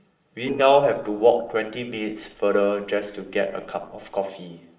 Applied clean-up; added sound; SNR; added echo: neural separator model SepFormer DNS4.